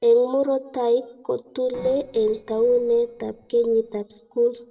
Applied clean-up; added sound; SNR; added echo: neural separator model SepFormer DNS4.